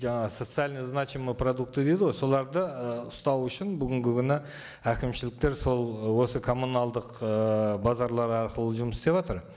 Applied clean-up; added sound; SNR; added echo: none; none; none; none.